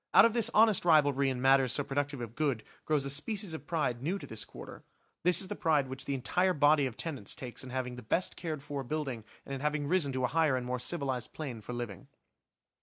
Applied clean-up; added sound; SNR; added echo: none; none; none; none.